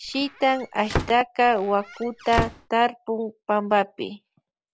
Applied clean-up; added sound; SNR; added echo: none; Squeak / Slam / Wood; 8 dB; none.